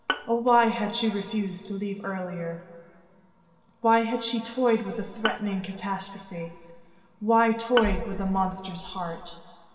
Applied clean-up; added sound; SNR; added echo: none; Bowed string instrument; 10 dB; reverberation time 2.0 s.